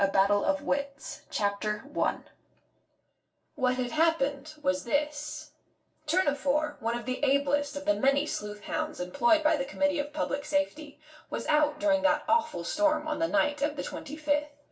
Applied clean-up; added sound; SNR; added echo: none; none; none; reverberation time 0.2 s.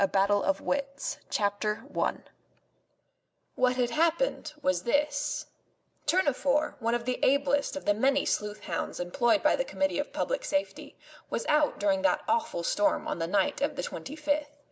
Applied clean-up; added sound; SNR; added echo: none; none; none; none.